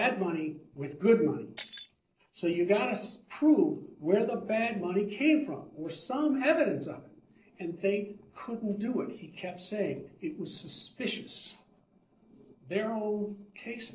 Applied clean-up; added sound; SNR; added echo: neural separator model SepFormer DNS4.